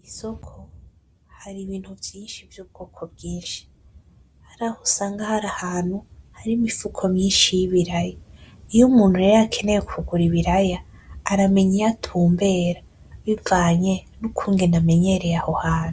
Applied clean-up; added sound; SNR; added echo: none; none; none; none.